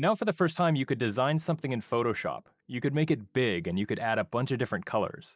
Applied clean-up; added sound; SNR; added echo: neural mask model Resemble Enhance denoiser.